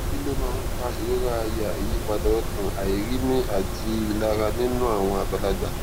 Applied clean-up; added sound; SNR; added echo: none; Mechanisms; 0 dB; none.